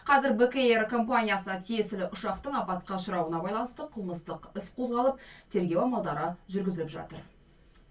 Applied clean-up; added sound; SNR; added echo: none; none; none; reverberation time 0.1 s.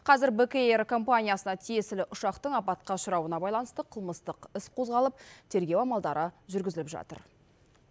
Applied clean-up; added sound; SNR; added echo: none; none; none; none.